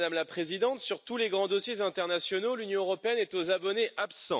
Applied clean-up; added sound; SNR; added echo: none; none; none; none.